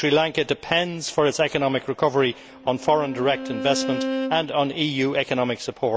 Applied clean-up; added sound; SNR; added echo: none; Bowed string instrument; 9 dB; none.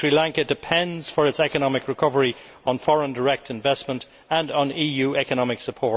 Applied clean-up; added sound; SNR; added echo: none; none; none; none.